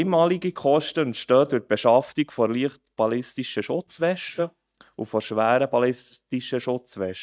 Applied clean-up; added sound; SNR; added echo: neural mask model DeepFilterNet 3.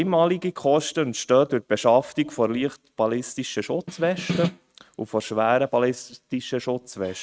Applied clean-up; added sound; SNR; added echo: neural mask model RNNoise.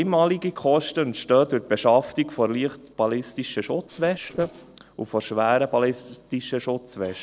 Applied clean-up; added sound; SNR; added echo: neural separator model SepFormer DNS4.